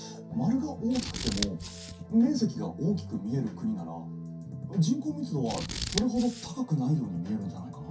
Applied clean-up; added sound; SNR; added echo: none; Scissors; 7 dB; reverberation time 0.3 s.